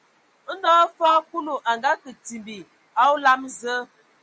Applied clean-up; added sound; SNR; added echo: none; none; none; none.